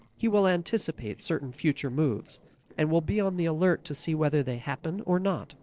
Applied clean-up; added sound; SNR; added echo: neural separator model SepFormer DNS4.